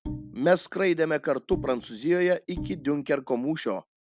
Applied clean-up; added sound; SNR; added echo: none; Bowed string instrument; 13 dB; none.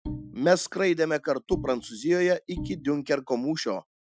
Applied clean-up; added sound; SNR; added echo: classical method Wiener filter.